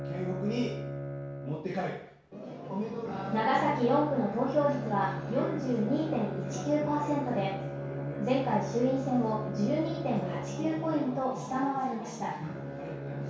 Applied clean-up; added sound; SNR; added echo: none; Bowed string instrument; 7 dB; reverberation time 0.6 s.